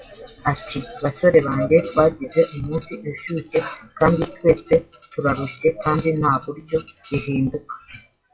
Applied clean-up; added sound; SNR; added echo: classical method WPE with log-MMSE.